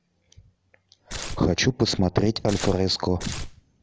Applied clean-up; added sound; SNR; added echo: none; Tearing; 9 dB; none.